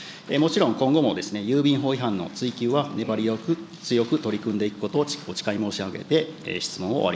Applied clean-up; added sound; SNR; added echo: none; none; none; none.